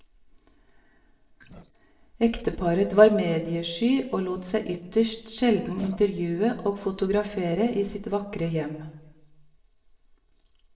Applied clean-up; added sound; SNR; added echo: neural separator model SepFormer DNS4.